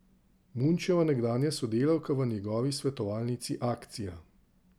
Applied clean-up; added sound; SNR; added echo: none; none; none; none.